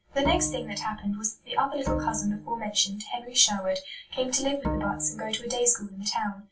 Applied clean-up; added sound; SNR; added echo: none; Bowed string instrument; 7 dB; reverberation time 0.2 s.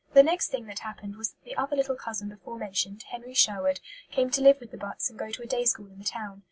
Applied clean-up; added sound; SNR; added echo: none; none; none; none.